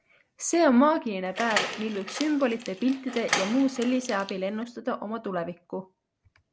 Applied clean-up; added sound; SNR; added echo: none; Door; 7 dB; none.